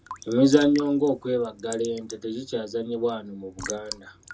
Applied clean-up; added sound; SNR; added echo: none; Raindrop / Drip / Trickle, dribble; 17 dB; reverberation time 0.2 s.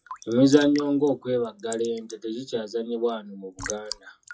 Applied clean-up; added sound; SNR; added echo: classical method WPE with log-MMSE.